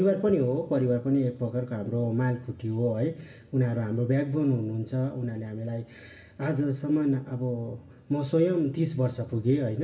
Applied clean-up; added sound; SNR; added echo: none; none; none; reverberation time 2.7 s.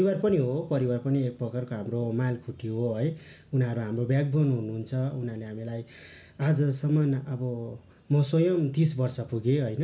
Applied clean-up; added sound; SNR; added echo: none; none; none; none.